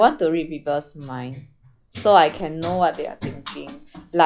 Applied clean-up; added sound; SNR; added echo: classical method log-MMSE.